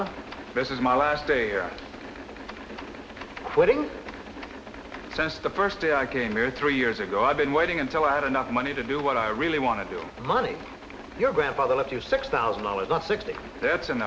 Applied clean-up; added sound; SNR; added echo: none; none; none; none.